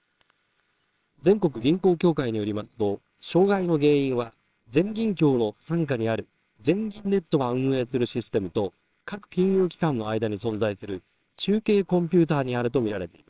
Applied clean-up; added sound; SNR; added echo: neural separator model SepFormer WHAMR!.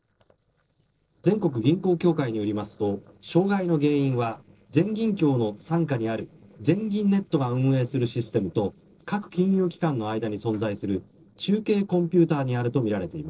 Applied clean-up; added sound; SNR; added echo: neural separator model SepFormer DNS4.